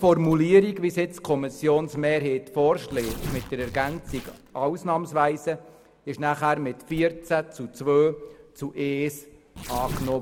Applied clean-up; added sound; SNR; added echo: none; Tearing; 16 dB; none.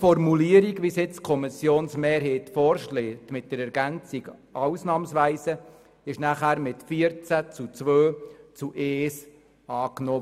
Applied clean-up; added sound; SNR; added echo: none; none; none; none.